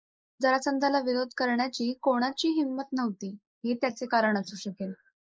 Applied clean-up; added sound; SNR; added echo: neural mask model Resemble Enhance denoiser.